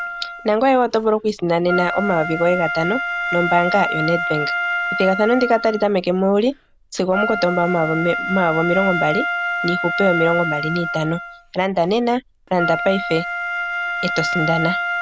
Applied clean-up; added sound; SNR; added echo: none; Wind instrument, woodwind instrument; 5 dB; none.